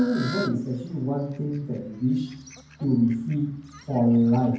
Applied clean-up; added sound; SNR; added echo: none; Fowl; 18 dB; reverberation time 0.9 s.